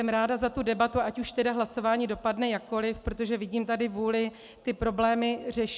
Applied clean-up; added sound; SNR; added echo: none; none; none; none.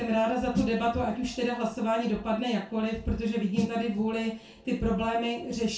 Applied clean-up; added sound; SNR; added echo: none; Snare drum; 11 dB; reverberation time 0.2 s.